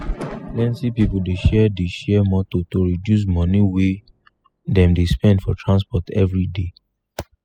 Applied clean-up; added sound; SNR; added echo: classical method spectral subtraction.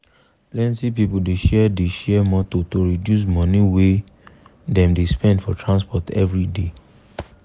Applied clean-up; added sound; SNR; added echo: none; none; none; none.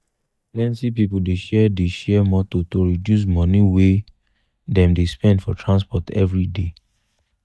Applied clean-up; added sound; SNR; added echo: neural mask model DeepFilterNet 3.